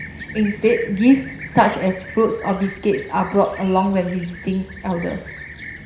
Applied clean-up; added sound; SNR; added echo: none; Fixed-wing aircraft, airplane; 14 dB; reverberation time 0.5 s.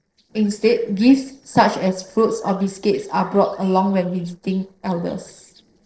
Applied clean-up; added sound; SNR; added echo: neural separator model SepFormer DNS4.